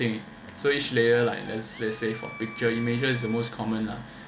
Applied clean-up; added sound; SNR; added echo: none; Wind instrument, woodwind instrument; 16 dB; none.